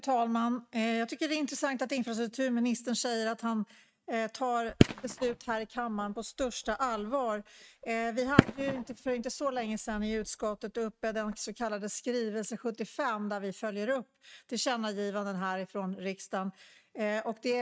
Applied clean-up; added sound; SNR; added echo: neural mask model RNNoise.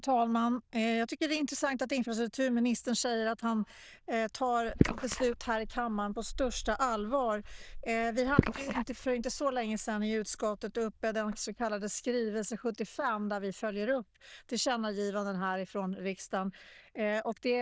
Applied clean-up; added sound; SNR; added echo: neural diffusion model UNIVERSE++.